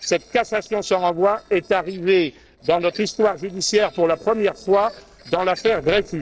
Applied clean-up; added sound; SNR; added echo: neural separator model SepFormer DNS4.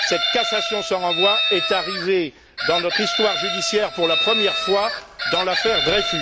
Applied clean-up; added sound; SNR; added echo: none; Chicken, rooster; 1 dB; none.